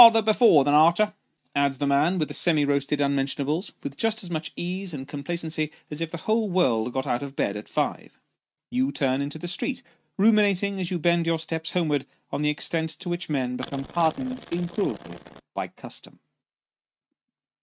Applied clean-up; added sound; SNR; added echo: neural mask model RNNoise.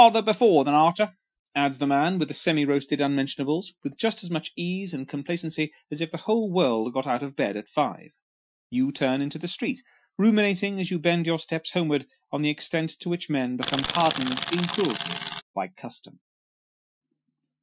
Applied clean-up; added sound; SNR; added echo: classical method Wiener filter.